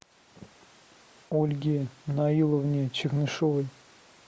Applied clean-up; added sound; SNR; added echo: none; none; none; none.